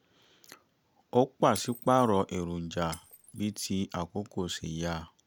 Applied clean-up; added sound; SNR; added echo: none; Shatter; 20 dB; none.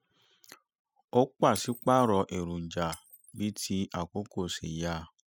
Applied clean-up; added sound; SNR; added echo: classical method spectral subtraction.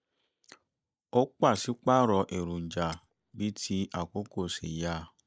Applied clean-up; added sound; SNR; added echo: neural mask model DeepFilterNet 3.